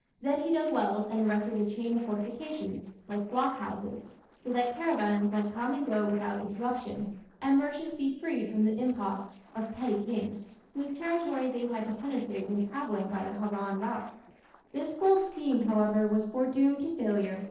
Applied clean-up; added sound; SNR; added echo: neural separator model SepFormer DNS4.